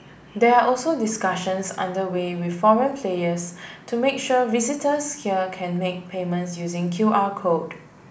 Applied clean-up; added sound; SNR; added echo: none; none; none; none.